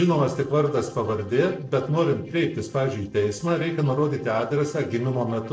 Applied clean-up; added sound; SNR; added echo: neural separator model SepFormer DNS4.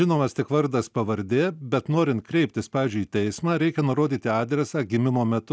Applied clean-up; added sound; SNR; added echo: none; none; none; none.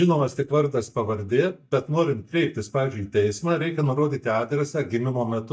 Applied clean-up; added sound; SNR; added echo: neural mask model DeepFilterNet 3.